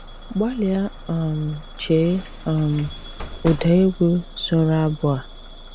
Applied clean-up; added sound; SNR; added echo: none; Bus / Alarm; 14 dB; none.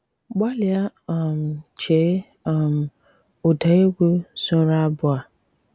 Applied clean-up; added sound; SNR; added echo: none; none; none; none.